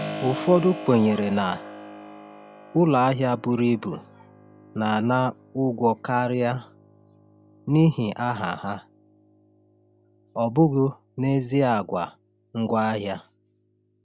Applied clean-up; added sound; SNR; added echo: none; Keyboard (musical); 17 dB; none.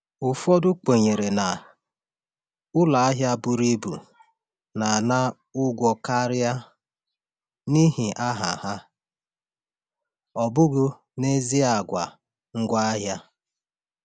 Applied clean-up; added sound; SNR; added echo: none; none; none; none.